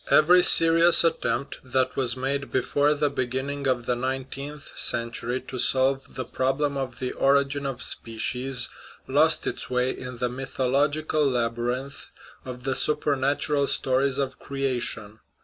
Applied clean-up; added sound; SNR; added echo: none; none; none; none.